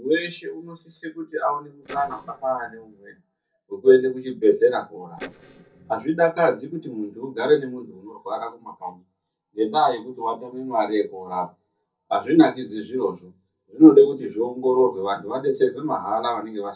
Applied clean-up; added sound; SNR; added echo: neural separator model SepFormer DNS4.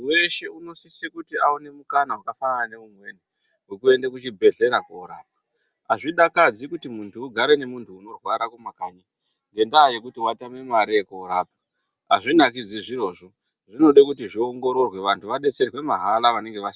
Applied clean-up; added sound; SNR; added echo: none; none; none; none.